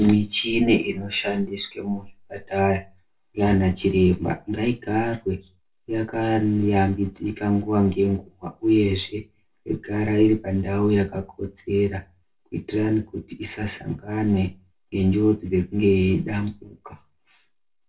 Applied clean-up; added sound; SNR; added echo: none; none; none; reverberation time 0.2 s.